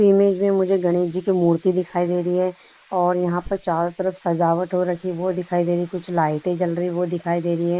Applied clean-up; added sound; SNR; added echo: neural mask model Resemble Enhance denoiser.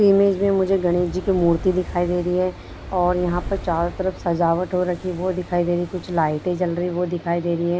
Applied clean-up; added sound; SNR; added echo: none; Fire; 16 dB; none.